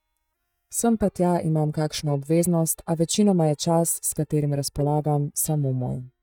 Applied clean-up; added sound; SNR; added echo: neural mask model DeepFilterNet 3.